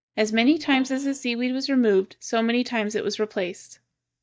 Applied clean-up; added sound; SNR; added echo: neural mask model DeepFilterNet 3.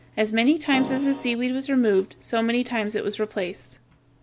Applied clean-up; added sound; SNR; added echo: none; Keyboard (musical); 10 dB; none.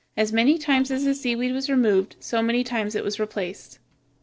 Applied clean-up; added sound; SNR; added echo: neural separator model SepFormer DNS4.